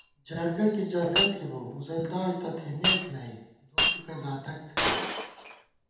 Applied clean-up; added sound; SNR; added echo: none; Shatter; 0 dB; reverberation time 0.8 s.